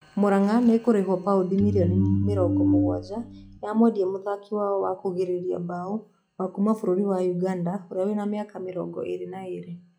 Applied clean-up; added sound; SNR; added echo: classical method log-MMSE.